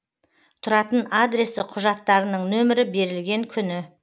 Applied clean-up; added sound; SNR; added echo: none; none; none; none.